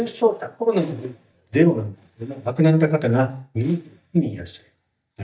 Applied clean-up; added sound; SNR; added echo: neural mask model DeepFilterNet 3.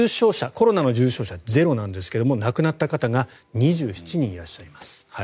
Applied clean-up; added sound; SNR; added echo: none; none; none; none.